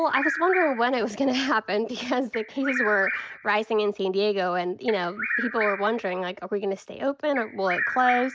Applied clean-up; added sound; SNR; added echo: none; Bird vocalization, bird call, bird song; 8 dB; none.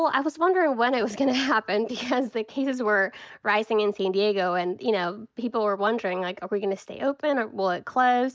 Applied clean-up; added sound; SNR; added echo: none; none; none; none.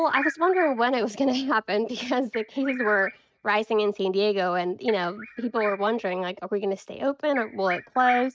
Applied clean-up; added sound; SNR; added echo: neural mask model RNNoise.